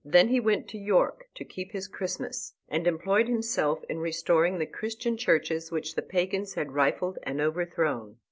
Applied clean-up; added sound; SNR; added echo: none; none; none; none.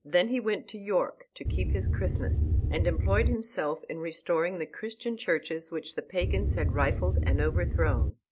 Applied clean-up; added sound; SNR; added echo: none; Wind; -5 dB; none.